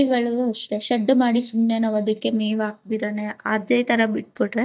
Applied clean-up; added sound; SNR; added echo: neural mask model DeepFilterNet 3.